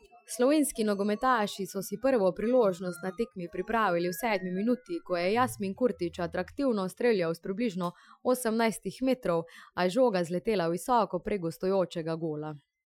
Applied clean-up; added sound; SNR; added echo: classical method Wiener filter.